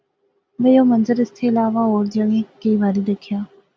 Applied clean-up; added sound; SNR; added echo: none; none; none; none.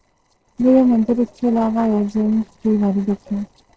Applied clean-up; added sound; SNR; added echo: neural separator model SepFormer DNS4.